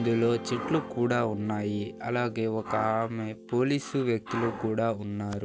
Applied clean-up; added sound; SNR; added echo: none; Guitar; 15 dB; none.